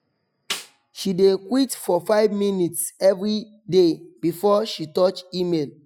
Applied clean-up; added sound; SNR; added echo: classical method Wiener filter.